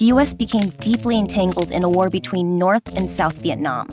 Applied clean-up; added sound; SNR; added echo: neural mask model RNNoise.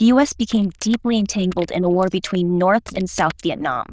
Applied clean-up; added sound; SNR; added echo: neural diffusion model UNIVERSE++.